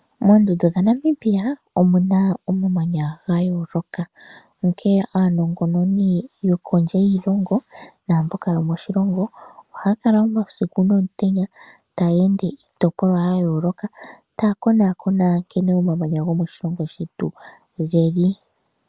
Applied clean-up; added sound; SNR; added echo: none; none; none; none.